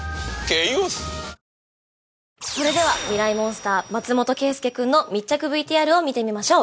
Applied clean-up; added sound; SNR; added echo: none; none; none; none.